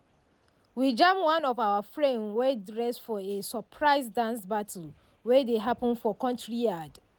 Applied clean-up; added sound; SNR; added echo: none; none; none; none.